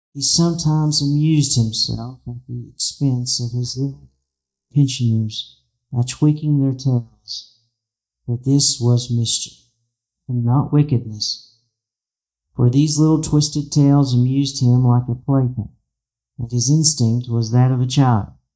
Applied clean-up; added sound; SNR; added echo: neural mask model DeepFilterNet 3.